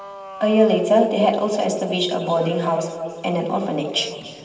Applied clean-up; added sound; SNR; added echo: none; Alarm; 19 dB; reverberation time 2.3 s.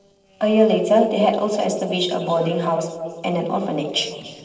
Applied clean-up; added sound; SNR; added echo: neural separator model SepFormer DNS4.